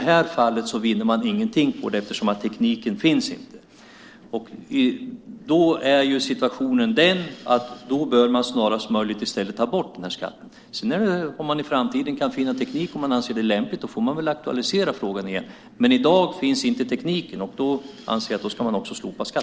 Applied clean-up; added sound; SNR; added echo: neural separator model SepFormer DNS4.